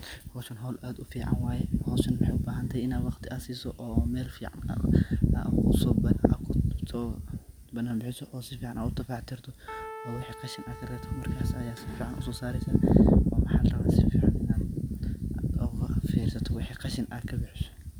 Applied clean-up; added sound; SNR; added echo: none; Keyboard (musical); 18 dB; none.